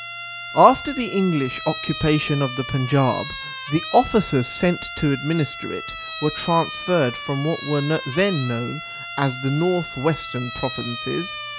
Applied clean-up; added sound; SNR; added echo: none; Siren; 10 dB; none.